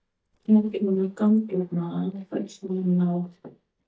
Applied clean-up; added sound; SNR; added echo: neural mask model DeepFilterNet 3.